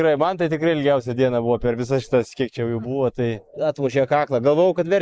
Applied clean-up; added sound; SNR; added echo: neural mask model Resemble Enhance denoiser.